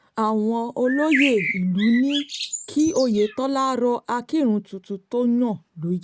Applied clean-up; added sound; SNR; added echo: none; Bird; 7 dB; none.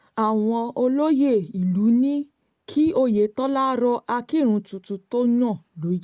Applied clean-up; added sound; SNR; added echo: none; none; none; none.